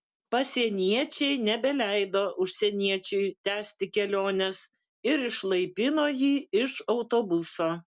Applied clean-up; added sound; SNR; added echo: none; none; none; none.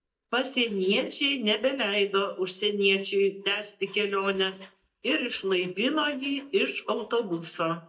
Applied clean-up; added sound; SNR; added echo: neural mask model DeepFilterNet 3.